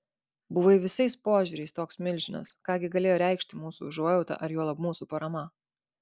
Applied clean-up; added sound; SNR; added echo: none; none; none; none.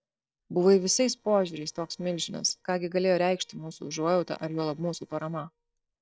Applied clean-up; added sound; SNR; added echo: neural separator model SepFormer DNS4.